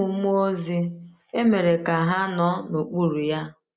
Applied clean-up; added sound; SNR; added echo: none; none; none; none.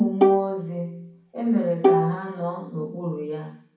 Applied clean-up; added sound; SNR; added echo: none; Bowed string instrument; -3 dB; reverberation time 0.6 s.